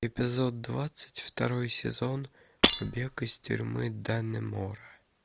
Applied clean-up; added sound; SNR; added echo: none; Shatter; -3 dB; none.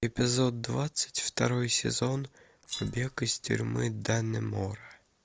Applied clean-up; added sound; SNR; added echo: neural separator model SepFormer DNS4.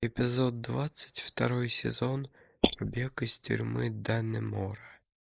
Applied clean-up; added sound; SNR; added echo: neural mask model Resemble Enhance denoiser.